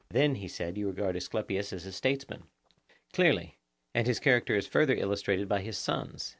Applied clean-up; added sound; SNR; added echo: none; none; none; none.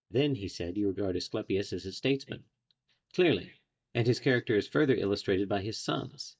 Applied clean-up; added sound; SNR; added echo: neural mask model DeepFilterNet 3.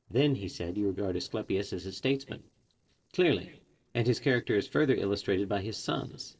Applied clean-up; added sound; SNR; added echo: neural separator model SepFormer DNS4.